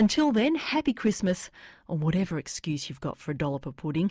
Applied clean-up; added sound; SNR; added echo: none; none; none; none.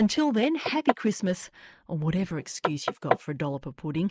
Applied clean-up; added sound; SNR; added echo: neural mask model Resemble Enhance denoiser.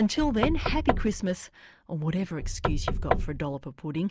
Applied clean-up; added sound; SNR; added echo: none; Knock / Wood; 0 dB; none.